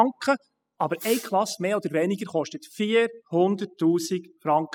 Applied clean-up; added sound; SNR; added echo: classical method spectral subtraction.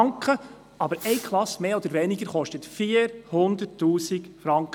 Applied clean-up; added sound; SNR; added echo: none; Fireworks; 17 dB; none.